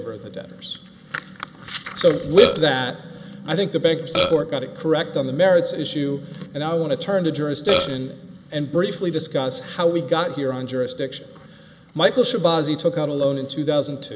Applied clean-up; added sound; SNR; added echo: none; Burping, eructation; 0 dB; none.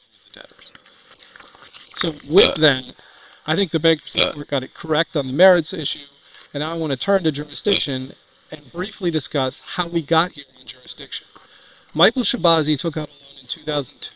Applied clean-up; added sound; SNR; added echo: neural separator model SepFormer WHAM!.